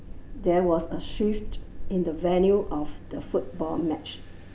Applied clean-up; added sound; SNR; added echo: none; Engine; 8 dB; none.